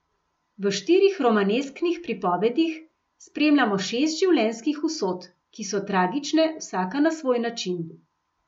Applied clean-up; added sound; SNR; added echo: none; none; none; none.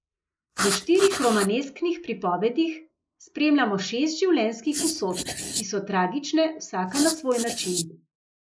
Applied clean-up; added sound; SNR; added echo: neural mask model Resemble Enhance denoiser.